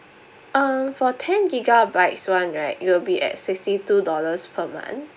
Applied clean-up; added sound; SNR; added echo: none; none; none; none.